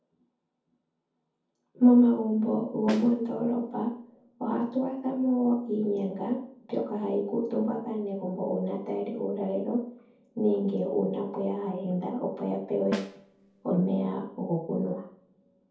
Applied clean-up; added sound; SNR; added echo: none; Snare drum; 11 dB; reverberation time 0.6 s.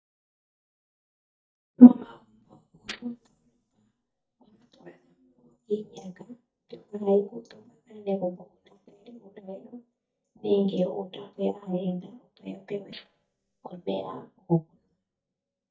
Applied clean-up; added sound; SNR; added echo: neural mask model DeepFilterNet 3.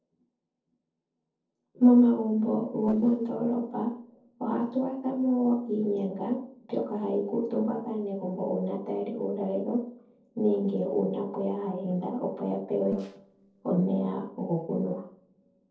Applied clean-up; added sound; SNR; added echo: neural separator model SepFormer DNS4.